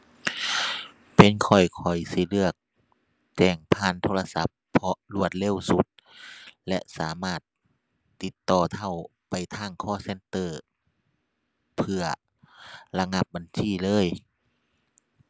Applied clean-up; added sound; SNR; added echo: none; none; none; none.